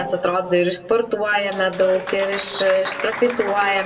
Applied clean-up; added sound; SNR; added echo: none; Applause; 11 dB; reverberation time 1.3 s.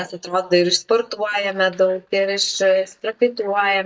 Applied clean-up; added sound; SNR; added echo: neural mask model DeepFilterNet 3.